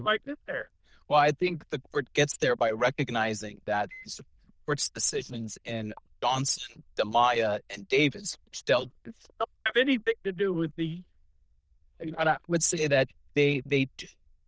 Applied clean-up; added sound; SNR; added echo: neural diffusion model UNIVERSE++.